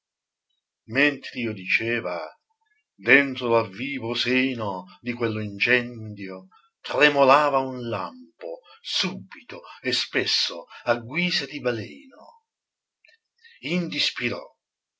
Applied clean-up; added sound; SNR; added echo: none; none; none; none.